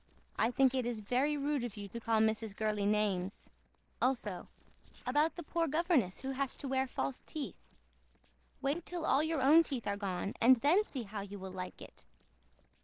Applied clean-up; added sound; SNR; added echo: neural separator model SepFormer DNS4.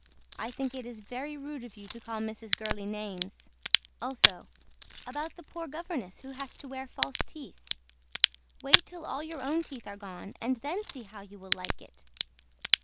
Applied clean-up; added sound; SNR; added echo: none; Crack; -3 dB; none.